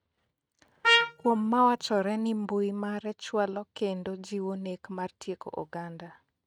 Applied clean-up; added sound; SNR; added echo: neural mask model RNNoise.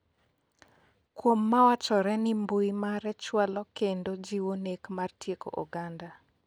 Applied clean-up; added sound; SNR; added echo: none; none; none; none.